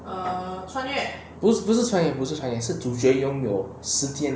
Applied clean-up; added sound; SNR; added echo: none; none; none; none.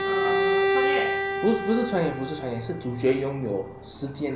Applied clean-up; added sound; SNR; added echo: none; Bowed string instrument; 0 dB; none.